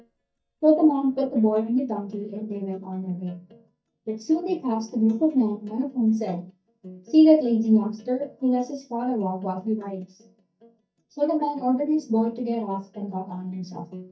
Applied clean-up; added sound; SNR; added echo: neural mask model DeepFilterNet 3.